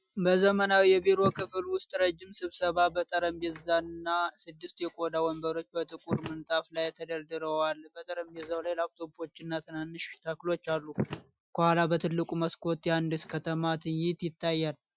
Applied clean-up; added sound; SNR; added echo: classical method Wiener filter.